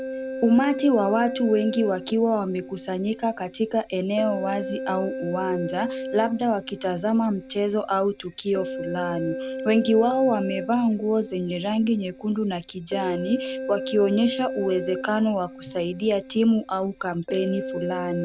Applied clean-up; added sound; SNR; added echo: none; Keyboard (musical); 9 dB; none.